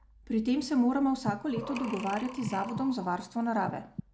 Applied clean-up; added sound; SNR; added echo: none; Breathing; 11 dB; none.